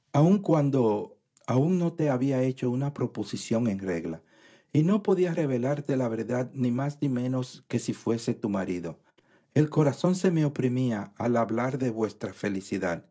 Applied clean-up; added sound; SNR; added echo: none; none; none; none.